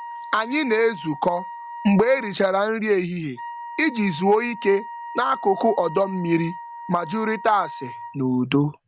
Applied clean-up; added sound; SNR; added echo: none; Wind instrument, woodwind instrument; 14 dB; none.